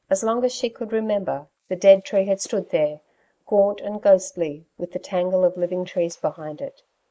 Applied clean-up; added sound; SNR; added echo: neural mask model Resemble Enhance denoiser.